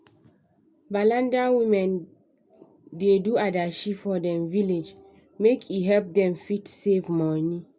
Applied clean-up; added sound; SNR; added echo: none; none; none; none.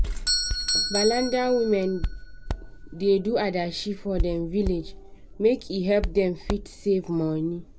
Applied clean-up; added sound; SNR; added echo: none; Hands + Doorbell; 5 dB; none.